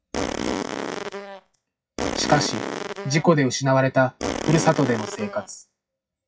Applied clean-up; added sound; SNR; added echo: classical method WPE with log-MMSE.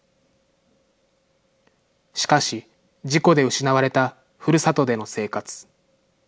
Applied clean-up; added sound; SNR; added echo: none; none; none; none.